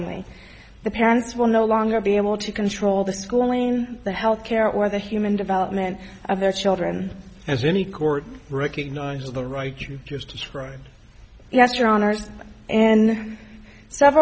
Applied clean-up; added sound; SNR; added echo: none; none; none; none.